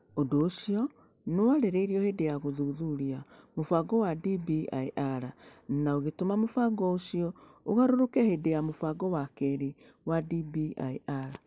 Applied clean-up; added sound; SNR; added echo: none; none; none; none.